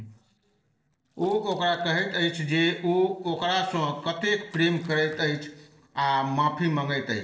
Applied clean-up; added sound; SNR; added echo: neural separator model SepFormer DNS4.